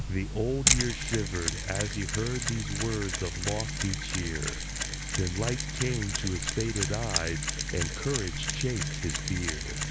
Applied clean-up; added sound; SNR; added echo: none; Mechanisms; -1 dB; none.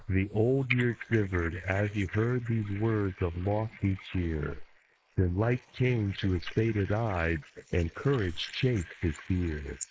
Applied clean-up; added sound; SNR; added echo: neural mask model Resemble Enhance denoiser.